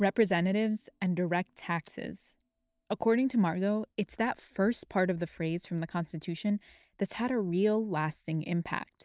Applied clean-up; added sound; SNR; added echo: none; none; none; none.